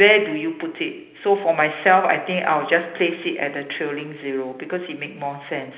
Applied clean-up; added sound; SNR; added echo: none; none; none; reverberation time 0.8 s.